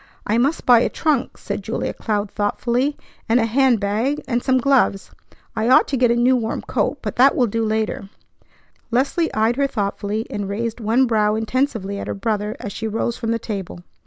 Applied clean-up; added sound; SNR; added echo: none; none; none; none.